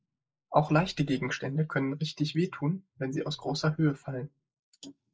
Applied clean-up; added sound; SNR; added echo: neural mask model Resemble Enhance denoiser.